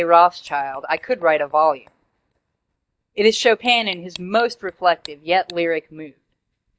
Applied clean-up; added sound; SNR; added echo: neural mask model DeepFilterNet 3.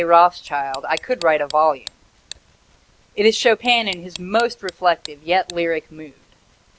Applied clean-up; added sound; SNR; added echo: none; Tick; 20 dB; none.